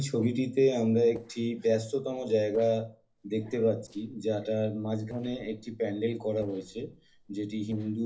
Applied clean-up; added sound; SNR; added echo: neural separator model SepFormer DNS4.